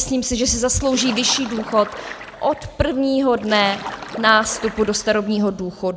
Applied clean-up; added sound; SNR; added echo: none; Splash, splatter; 14 dB; none.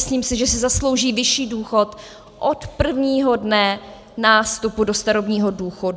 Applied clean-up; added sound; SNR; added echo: none; none; none; none.